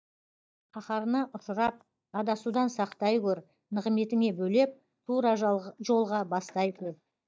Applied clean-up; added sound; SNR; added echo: neural mask model DeepFilterNet 3.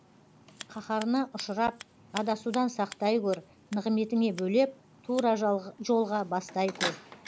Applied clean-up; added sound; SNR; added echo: none; Scissors; 15 dB; none.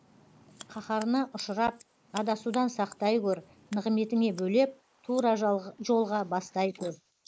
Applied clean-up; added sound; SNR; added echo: neural mask model Resemble Enhance denoiser.